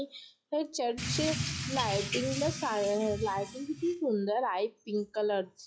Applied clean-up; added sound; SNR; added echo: classical method log-MMSE.